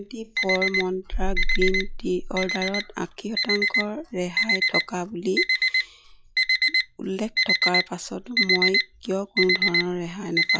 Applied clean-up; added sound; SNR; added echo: classical method log-MMSE.